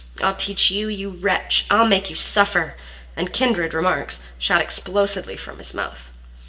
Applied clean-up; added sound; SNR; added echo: none; none; none; reverberation time 0.7 s.